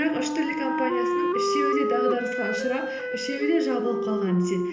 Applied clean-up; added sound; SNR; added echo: none; Wind instrument, woodwind instrument; -1 dB; reverberation time 0.8 s.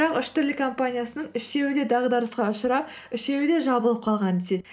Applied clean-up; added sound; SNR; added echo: none; none; none; none.